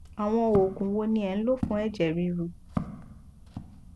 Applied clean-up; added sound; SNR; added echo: none; Walk, footsteps; 10 dB; none.